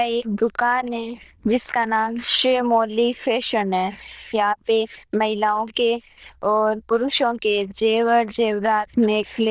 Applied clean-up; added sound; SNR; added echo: neural diffusion model UNIVERSE++.